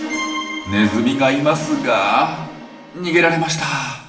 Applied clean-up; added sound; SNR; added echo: none; none; none; reverberation time 0.8 s.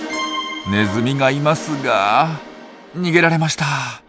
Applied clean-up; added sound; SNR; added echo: none; none; none; none.